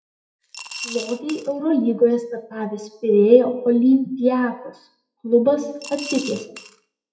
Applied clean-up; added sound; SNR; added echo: classical method WPE with log-MMSE.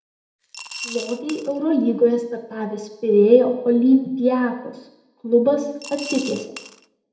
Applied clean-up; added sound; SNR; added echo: none; Coin (dropping) / Glass; 15 dB; reverberation time 0.7 s.